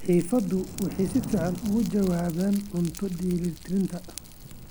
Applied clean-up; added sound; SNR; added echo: none; Fire + Thunder / Rain; 12 dB; none.